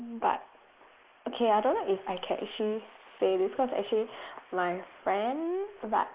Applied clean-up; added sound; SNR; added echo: neural mask model Resemble Enhance denoiser.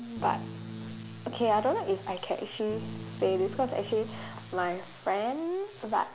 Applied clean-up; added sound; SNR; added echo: none; Electric guitar / Strum; 10 dB; none.